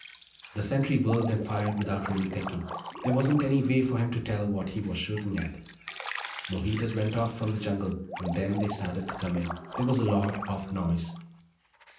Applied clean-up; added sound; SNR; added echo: none; Drip; 12 dB; reverberation time 0.6 s.